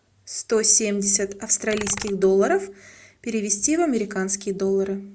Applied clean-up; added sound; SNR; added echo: none; Computer keyboard; 16 dB; none.